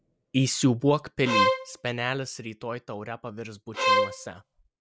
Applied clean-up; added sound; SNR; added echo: none; Bowed string instrument; -3 dB; none.